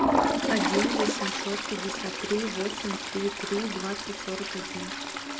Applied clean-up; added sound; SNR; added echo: none; Toilet flush; -3 dB; none.